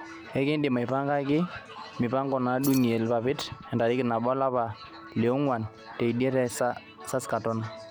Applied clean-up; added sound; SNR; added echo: none; Keys jangling; 16 dB; none.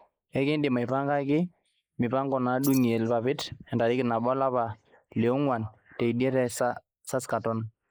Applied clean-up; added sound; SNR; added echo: neural mask model Resemble Enhance denoiser.